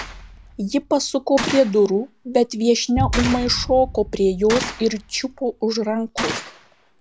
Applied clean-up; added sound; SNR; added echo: none; Gunshot, gunfire + Boom; 9 dB; none.